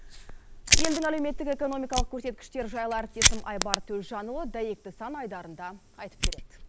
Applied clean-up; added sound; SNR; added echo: neural mask model Resemble Enhance denoiser.